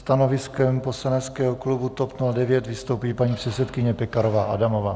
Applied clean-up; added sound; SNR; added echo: none; none; none; none.